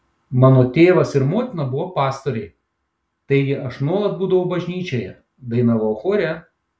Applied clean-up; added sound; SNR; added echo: none; none; none; none.